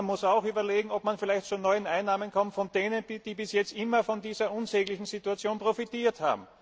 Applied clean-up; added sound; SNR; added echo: none; none; none; none.